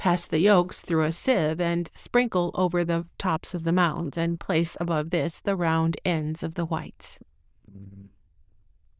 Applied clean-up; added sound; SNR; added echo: neural diffusion model UNIVERSE++.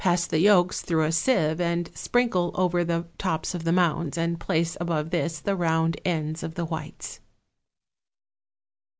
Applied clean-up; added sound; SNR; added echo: none; none; none; none.